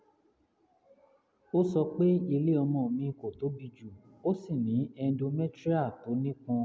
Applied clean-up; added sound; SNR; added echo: none; none; none; none.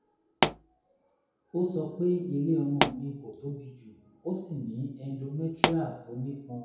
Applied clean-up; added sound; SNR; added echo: none; Explosion; -1 dB; reverberation time 0.5 s.